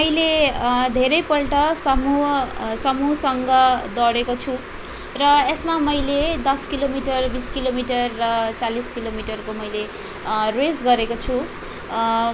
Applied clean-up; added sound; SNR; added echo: none; none; none; none.